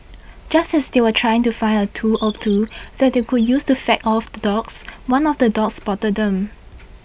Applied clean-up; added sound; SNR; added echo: none; Bird; 13 dB; none.